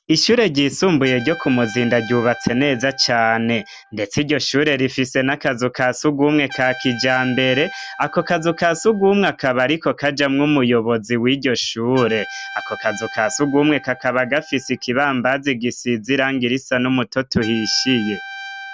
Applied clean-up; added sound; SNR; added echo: none; Trumpet; 17 dB; none.